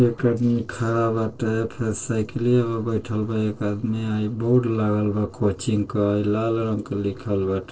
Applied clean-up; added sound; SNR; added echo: neural separator model SepFormer DNS4.